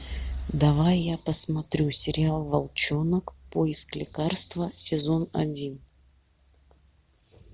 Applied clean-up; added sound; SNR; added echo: none; none; none; none.